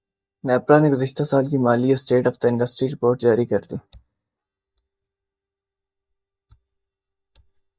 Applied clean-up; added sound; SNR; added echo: neural mask model DeepFilterNet 3.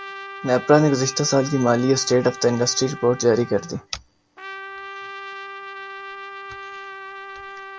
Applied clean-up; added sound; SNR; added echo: none; Trumpet; 14 dB; none.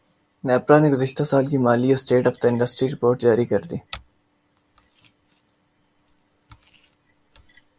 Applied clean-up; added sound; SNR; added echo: none; none; none; none.